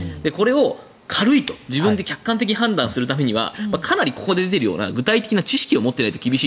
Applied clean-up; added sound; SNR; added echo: none; none; none; none.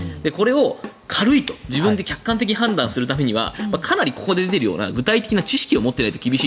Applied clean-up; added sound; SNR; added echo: none; Drum kit; 19 dB; none.